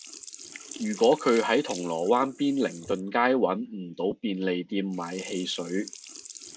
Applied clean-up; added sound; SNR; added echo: none; Sink (filling or washing); 18 dB; none.